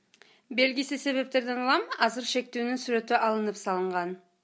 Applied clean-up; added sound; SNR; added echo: none; none; none; none.